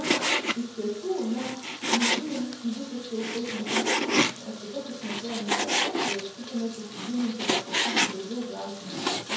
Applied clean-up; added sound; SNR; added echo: none; Frying (food); -3 dB; reverberation time 0.9 s.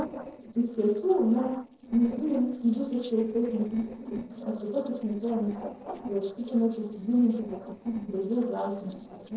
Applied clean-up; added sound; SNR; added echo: neural separator model SepFormer DNS4.